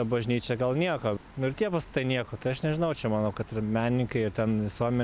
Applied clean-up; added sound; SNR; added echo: none; none; none; none.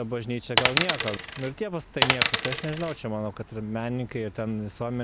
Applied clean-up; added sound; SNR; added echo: none; Coin (dropping); -4 dB; none.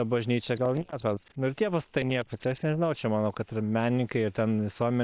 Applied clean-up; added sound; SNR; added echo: neural separator model SepFormer WHAM!.